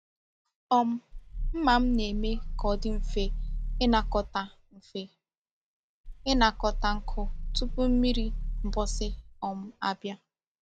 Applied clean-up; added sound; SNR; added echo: none; Growling; 1 dB; none.